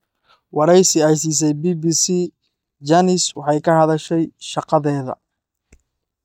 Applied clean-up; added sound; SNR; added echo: neural mask model DeepFilterNet 3.